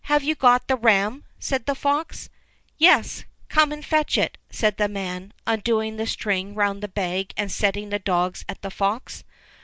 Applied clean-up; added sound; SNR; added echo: none; none; none; none.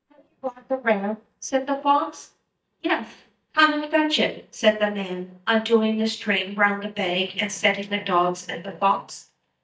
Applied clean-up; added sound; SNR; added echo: neural mask model DeepFilterNet 3.